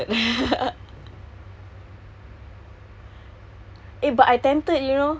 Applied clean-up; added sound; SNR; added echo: none; none; none; none.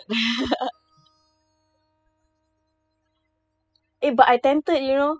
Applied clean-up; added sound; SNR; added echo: classical method spectral subtraction.